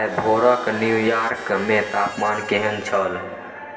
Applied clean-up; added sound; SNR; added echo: none; Harmonica; 15 dB; reverberation time 0.5 s.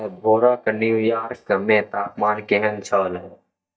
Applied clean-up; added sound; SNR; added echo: neural mask model DeepFilterNet 3.